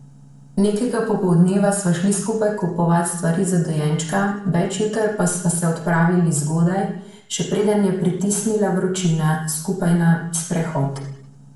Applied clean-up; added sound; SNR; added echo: none; none; none; reverberation time 0.7 s.